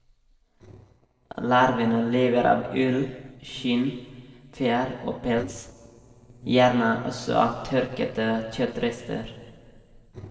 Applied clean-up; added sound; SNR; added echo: neural separator model SepFormer DNS4.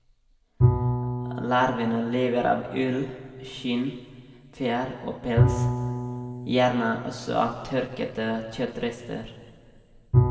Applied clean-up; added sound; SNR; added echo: none; Bowed string instrument; 1 dB; reverberation time 1.8 s.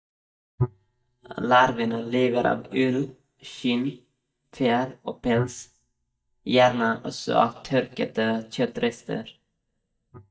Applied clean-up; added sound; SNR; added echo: neural mask model DeepFilterNet 3.